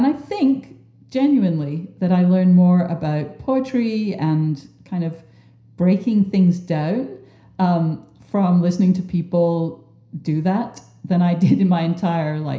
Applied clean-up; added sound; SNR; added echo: none; none; none; reverberation time 0.5 s.